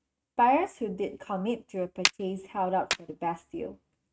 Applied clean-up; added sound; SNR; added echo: neural mask model RNNoise.